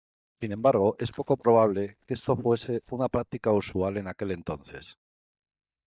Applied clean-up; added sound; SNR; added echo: neural mask model DeepFilterNet 3.